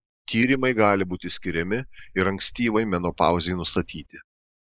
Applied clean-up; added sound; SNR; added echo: neural mask model Resemble Enhance denoiser.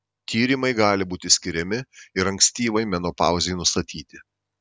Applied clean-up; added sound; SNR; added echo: none; none; none; none.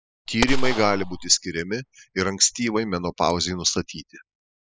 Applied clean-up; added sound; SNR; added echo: classical method spectral subtraction.